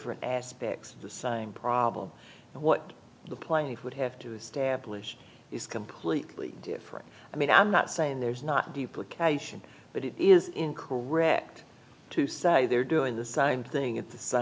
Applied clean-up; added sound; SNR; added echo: none; none; none; none.